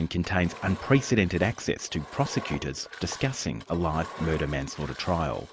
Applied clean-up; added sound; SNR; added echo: none; Engine; 15 dB; none.